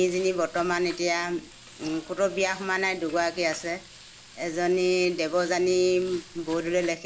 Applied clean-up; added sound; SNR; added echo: none; Frying (food); 20 dB; reverberation time 0.4 s.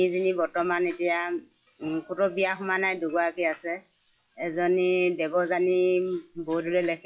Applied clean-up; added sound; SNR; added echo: classical method WPE with log-MMSE.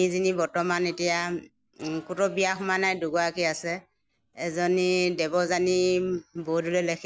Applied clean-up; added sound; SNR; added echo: none; none; none; none.